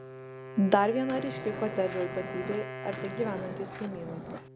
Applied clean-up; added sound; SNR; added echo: none; Wind instrument, woodwind instrument + Skateboard; 8 dB; none.